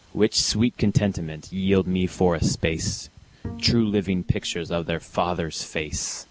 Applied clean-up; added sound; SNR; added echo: none; Bowed string instrument; 16 dB; none.